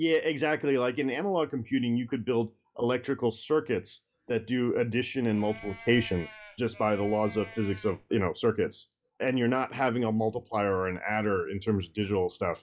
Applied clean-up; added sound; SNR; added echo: classical method log-MMSE.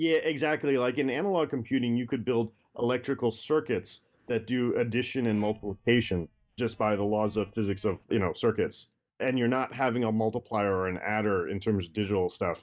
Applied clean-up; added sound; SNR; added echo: neural mask model DeepFilterNet 3.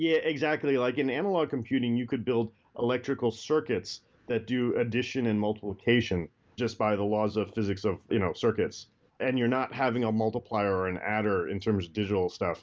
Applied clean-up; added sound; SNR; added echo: none; none; none; none.